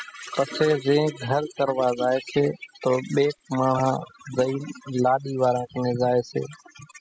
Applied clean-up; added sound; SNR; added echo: classical method spectral subtraction.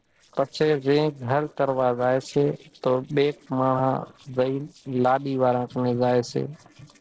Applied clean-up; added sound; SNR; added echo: neural separator model SepFormer DNS4.